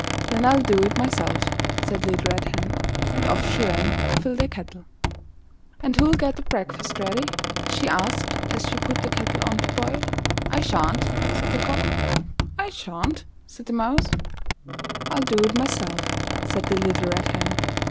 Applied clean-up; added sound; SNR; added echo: none; Squeak; -2 dB; none.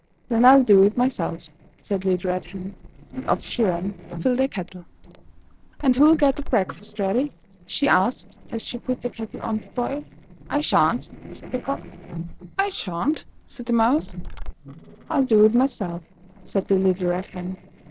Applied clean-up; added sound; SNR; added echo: neural separator model SepFormer DNS4.